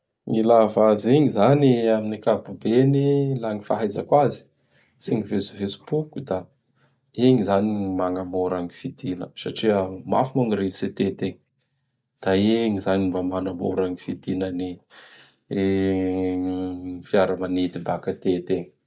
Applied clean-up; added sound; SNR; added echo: none; none; none; none.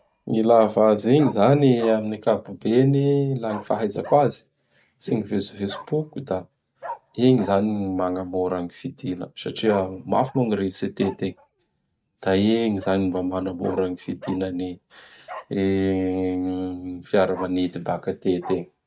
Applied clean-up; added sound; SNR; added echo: neural mask model RNNoise.